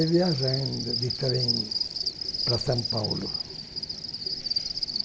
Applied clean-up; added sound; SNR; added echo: none; Cricket; 1 dB; none.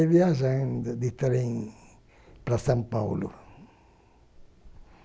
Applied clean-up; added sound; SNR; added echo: none; none; none; none.